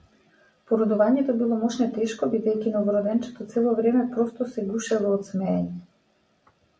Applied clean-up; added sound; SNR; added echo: none; none; none; none.